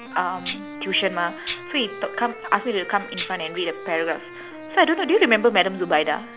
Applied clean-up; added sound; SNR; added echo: none; Wind instrument, woodwind instrument + Tambourine; 12 dB; none.